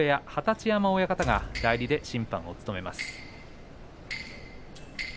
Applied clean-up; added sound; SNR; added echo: none; Door; 12 dB; none.